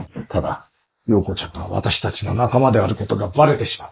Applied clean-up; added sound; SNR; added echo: neural mask model Resemble Enhance denoiser.